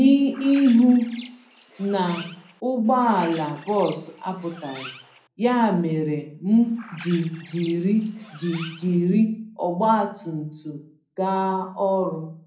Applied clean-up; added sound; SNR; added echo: none; Bird; 20 dB; reverberation time 0.5 s.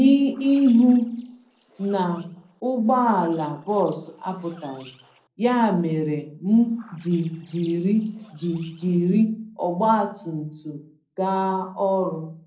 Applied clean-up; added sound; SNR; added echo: neural separator model SepFormer DNS4.